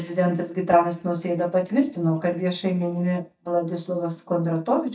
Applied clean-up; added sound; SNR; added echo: neural mask model DeepFilterNet 3.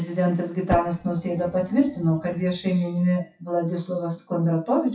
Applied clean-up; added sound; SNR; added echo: classical method WPE with log-MMSE.